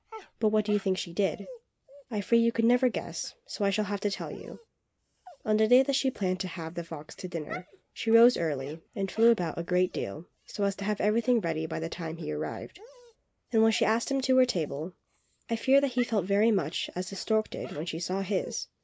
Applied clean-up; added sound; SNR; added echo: neural mask model Resemble Enhance denoiser.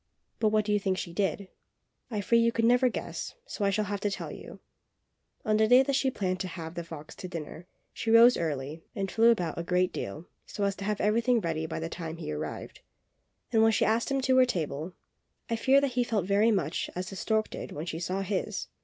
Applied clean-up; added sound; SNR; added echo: none; none; none; none.